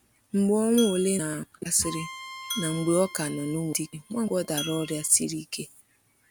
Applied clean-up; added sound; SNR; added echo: none; Glass + Bowed string instrument; 13 dB; none.